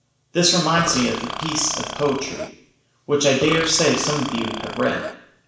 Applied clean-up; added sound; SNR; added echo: none; Burping, eructation; 9 dB; reverberation time 0.7 s.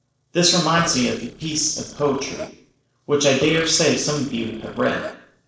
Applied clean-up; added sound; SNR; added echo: neural separator model SepFormer DNS4.